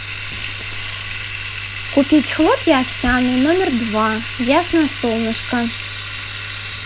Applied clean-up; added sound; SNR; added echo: none; Bathtub (filling or washing); 8 dB; none.